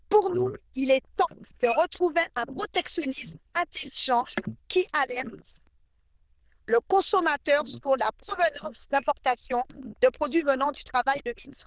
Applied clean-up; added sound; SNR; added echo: neural diffusion model UNIVERSE++.